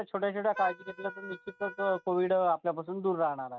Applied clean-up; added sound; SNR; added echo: neural mask model RNNoise.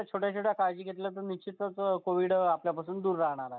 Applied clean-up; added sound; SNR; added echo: neural mask model Resemble Enhance denoiser.